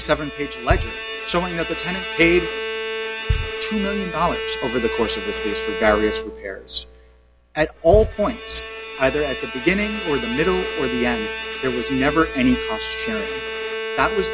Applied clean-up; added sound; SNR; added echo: none; Bowed string instrument + Bass drum; 5 dB; none.